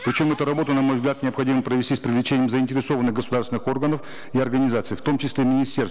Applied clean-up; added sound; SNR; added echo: none; Bicycle; 15 dB; none.